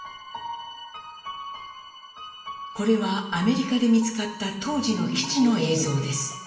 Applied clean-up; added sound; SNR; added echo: none; none; none; reverberation time 0.9 s.